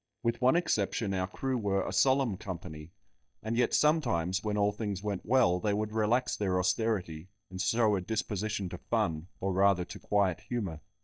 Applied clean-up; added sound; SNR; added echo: neural mask model DeepFilterNet 3.